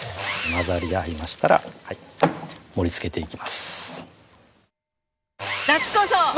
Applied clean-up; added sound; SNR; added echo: none; Sawing; 11 dB; none.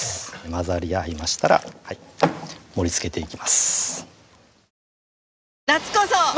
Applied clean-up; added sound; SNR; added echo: none; none; none; none.